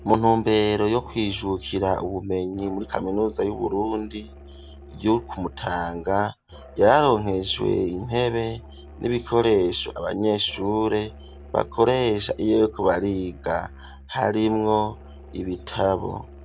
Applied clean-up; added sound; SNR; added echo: none; Musical instrument; 19 dB; none.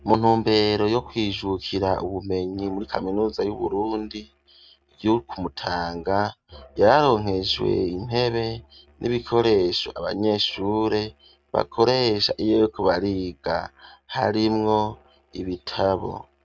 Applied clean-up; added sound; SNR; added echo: neural mask model RNNoise.